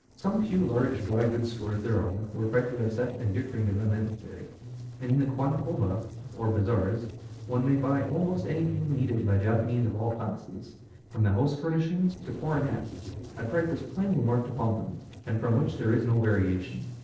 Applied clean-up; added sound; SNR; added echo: neural separator model SepFormer DNS4.